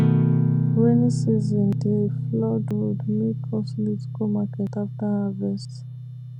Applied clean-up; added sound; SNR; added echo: none; Guitar; -1 dB; none.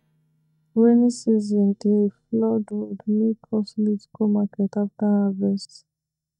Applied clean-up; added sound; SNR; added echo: neural mask model DeepFilterNet 3.